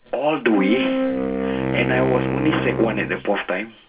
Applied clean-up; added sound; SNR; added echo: none; Wind instrument, woodwind instrument; 2 dB; reverberation time 0.2 s.